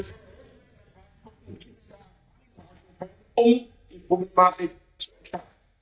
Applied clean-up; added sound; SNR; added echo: neural mask model DeepFilterNet 3.